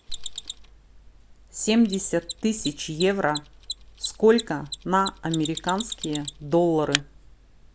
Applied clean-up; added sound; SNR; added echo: none; Mechanisms; 12 dB; none.